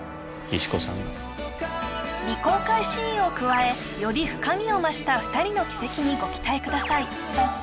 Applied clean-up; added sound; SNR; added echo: none; Bowed string instrument + Respiratory sounds; 14 dB; none.